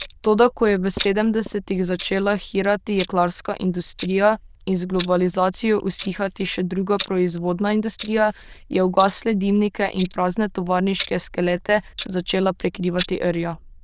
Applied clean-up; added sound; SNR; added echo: neural diffusion model UNIVERSE++.